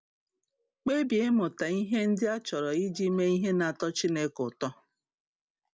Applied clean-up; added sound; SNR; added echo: none; none; none; none.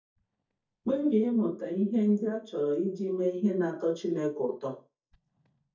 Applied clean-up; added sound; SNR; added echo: neural mask model DeepFilterNet 3.